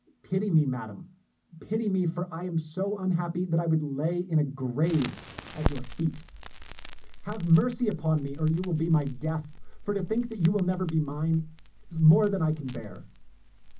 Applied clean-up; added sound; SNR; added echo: none; Crackle; 12 dB; reverberation time 0.4 s.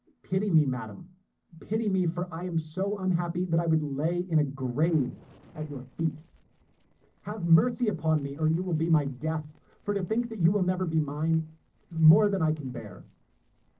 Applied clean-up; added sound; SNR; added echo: neural separator model SepFormer DNS4.